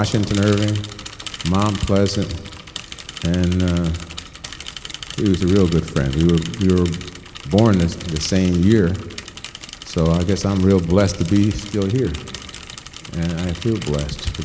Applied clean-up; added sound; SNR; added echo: none; Mechanisms / Bicycle; 15 dB; none.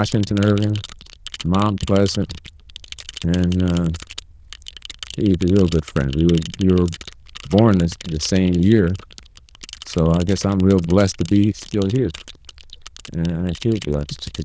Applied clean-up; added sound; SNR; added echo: neural diffusion model UNIVERSE++.